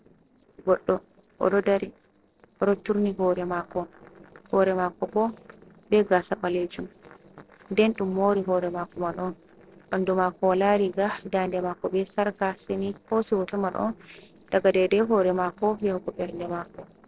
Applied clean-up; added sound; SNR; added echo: neural separator model SepFormer DNS4.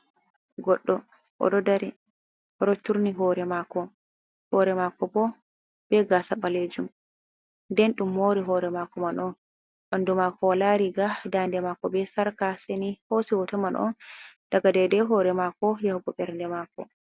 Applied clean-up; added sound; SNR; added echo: none; none; none; none.